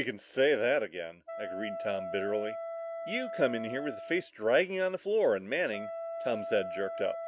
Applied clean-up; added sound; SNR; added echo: none; Wind instrument, woodwind instrument; 9 dB; none.